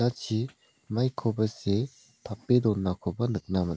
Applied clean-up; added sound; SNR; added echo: none; none; none; none.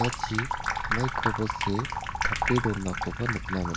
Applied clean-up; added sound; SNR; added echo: none; Sink (filling or washing) / Water tap, faucet; -1 dB; none.